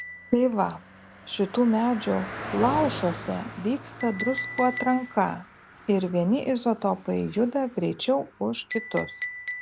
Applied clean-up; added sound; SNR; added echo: none; Car passing by + Chink, clink; 11 dB; none.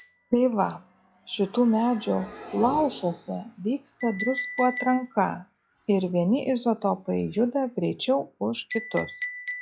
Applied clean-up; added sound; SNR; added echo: classical method log-MMSE.